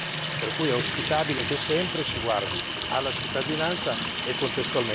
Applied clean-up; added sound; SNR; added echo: none; Sink (filling or washing) / Water tap, faucet; -1 dB; none.